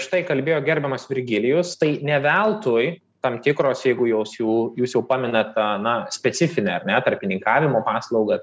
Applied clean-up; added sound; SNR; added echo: none; none; none; none.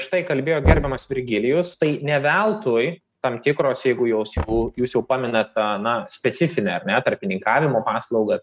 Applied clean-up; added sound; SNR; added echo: neural mask model RNNoise.